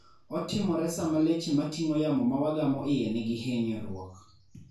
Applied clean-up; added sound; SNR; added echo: none; none; none; reverberation time 0.4 s.